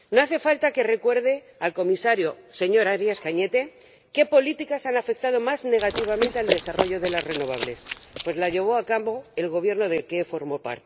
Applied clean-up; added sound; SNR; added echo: neural mask model Resemble Enhance denoiser.